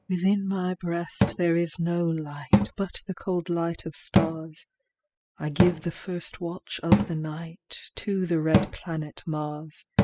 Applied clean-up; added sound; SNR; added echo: classical method spectral subtraction.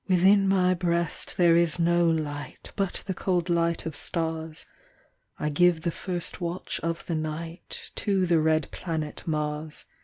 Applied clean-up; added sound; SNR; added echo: none; none; none; none.